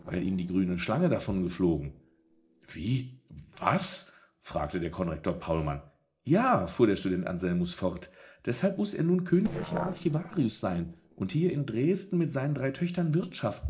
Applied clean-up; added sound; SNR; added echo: neural separator model SepFormer DNS4.